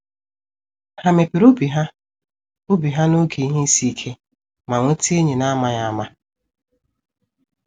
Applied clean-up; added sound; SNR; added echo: none; none; none; none.